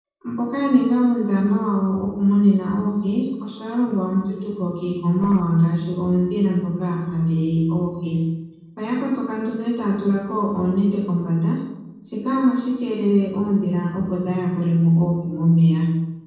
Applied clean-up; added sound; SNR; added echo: neural separator model SepFormer DNS4.